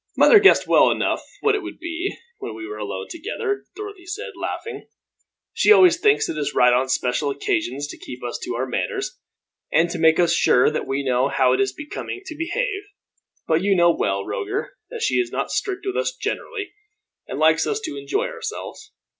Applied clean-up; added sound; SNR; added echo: none; none; none; none.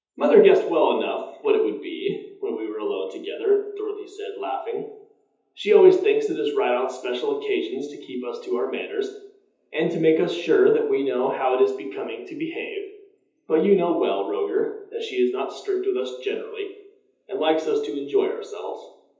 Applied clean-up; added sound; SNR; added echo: none; none; none; reverberation time 0.8 s.